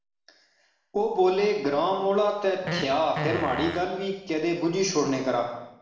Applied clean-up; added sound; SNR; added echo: none; Fart; 8 dB; reverberation time 0.8 s.